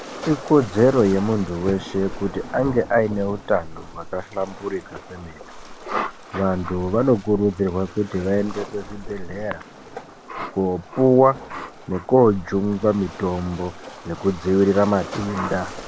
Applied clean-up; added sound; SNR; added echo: none; Waves, surf; 14 dB; none.